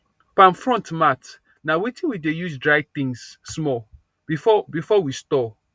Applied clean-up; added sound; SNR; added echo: none; none; none; none.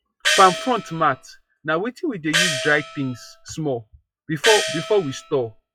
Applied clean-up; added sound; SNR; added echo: classical method log-MMSE.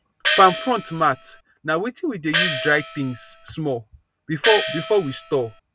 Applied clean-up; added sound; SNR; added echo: none; Gong; 3 dB; none.